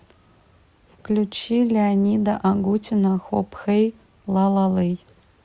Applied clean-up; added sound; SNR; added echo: none; none; none; none.